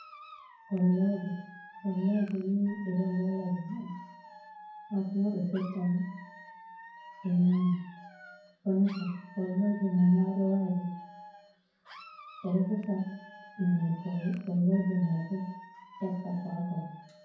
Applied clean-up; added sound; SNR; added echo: none; Alarm / Dog; 19 dB; reverberation time 0.9 s.